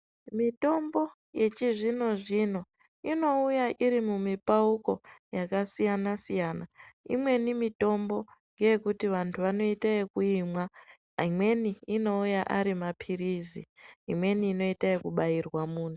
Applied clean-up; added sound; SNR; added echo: none; none; none; none.